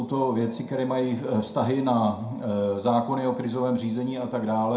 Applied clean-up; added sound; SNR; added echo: none; none; none; reverberation time 0.4 s.